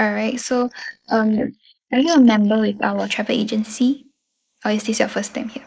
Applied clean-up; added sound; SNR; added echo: neural mask model Resemble Enhance denoiser.